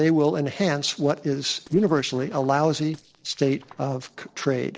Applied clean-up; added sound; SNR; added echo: neural separator model SepFormer DNS4.